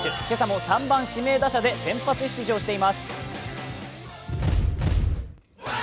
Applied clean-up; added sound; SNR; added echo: none; none; none; none.